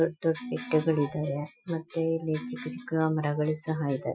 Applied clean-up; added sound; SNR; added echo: classical method Wiener filter.